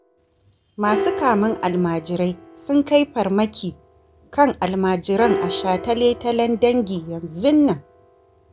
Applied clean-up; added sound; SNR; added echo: none; Piano; 11 dB; none.